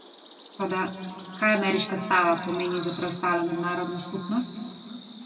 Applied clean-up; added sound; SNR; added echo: none; Bird vocalization, bird call, bird song; 10 dB; reverberation time 2.1 s.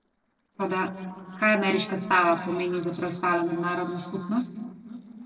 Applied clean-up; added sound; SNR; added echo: neural separator model SepFormer DNS4.